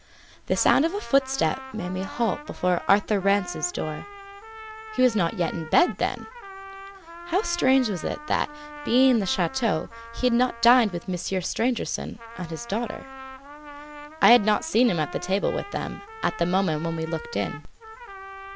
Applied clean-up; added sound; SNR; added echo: none; Trumpet; 15 dB; none.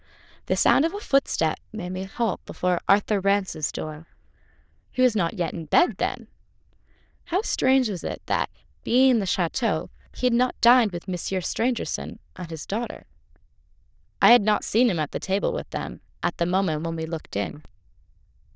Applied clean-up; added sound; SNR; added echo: neural diffusion model UNIVERSE++.